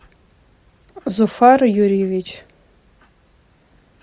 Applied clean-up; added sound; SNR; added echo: none; none; none; none.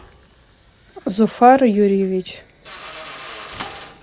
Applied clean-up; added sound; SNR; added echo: none; Thump, thud / Bicycle + Drill; 19 dB; none.